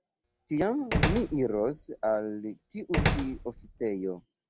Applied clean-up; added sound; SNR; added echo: none; Slam; 1 dB; none.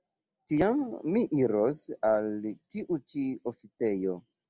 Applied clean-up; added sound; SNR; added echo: none; none; none; none.